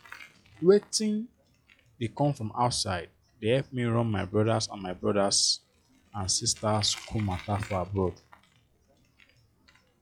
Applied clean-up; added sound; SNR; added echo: classical method log-MMSE.